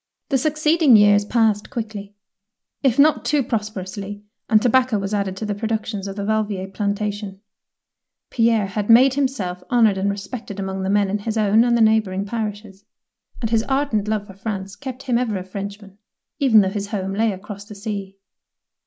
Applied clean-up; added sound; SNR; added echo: none; none; none; none.